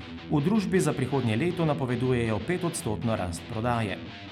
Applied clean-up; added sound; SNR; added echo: none; Electric guitar; 13 dB; none.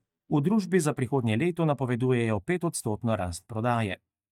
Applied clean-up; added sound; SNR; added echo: neural mask model DeepFilterNet 3.